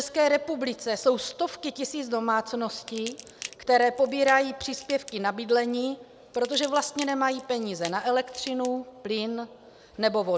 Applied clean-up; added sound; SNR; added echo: none; Crackle / Crushing; 18 dB; none.